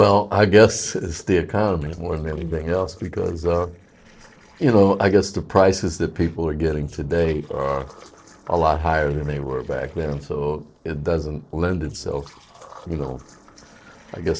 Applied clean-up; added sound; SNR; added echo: neural separator model SepFormer DNS4.